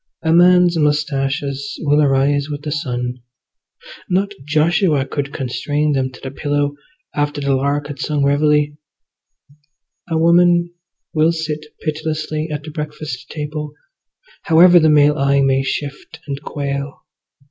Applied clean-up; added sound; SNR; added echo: none; none; none; none.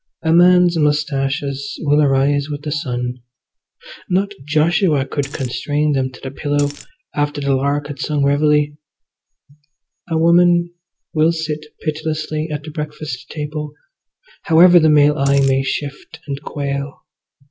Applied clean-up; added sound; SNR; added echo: none; Coin (dropping); 16 dB; none.